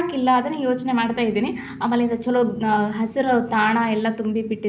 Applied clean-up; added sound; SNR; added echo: none; none; none; none.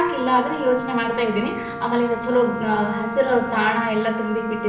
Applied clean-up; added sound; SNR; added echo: none; Wind instrument, woodwind instrument; 9 dB; reverberation time 1.2 s.